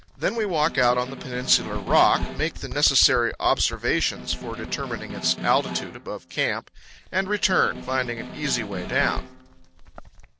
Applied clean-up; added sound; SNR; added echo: none; Snare drum + Bird; 9 dB; none.